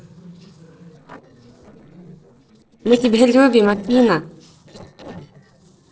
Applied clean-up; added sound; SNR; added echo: neural separator model SepFormer DNS4.